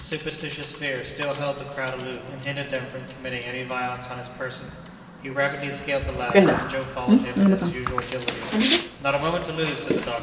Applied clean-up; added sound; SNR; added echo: none; Bicycle; -3 dB; reverberation time 2.5 s.